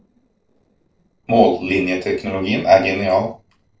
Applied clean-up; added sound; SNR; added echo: neural separator model SepFormer DNS4.